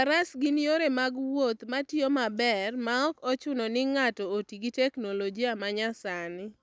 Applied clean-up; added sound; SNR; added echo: none; none; none; none.